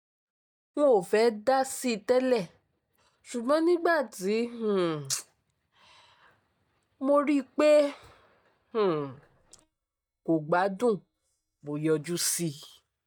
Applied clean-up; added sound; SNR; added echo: neural mask model DeepFilterNet 3.